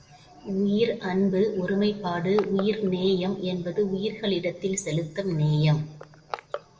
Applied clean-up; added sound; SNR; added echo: none; Crushing; 19 dB; reverberation time 0.5 s.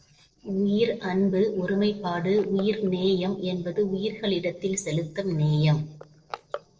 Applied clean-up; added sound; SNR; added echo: neural separator model SepFormer DNS4.